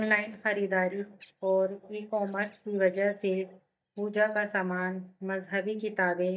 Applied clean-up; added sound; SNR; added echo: neural mask model DeepFilterNet 3.